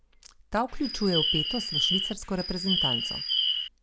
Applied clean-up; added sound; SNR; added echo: none; Bird; -3 dB; none.